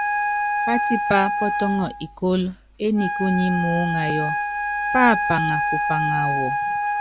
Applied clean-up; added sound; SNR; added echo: none; Wind instrument, woodwind instrument; 0 dB; none.